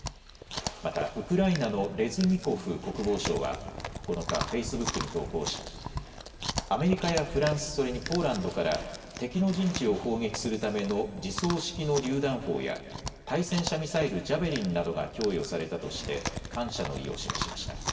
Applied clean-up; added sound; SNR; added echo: none; Chewing, mastication; 8 dB; reverberation time 2.5 s.